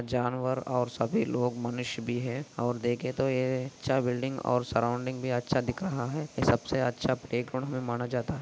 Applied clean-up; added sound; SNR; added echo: none; none; none; none.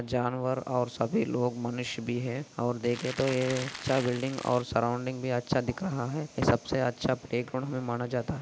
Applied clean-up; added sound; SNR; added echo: none; Crackle; 11 dB; none.